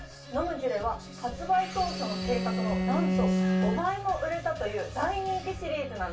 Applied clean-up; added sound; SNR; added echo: none; Bowed string instrument; 2 dB; reverberation time 0.2 s.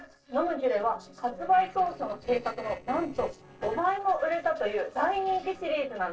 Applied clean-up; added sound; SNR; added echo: neural separator model SepFormer DNS4.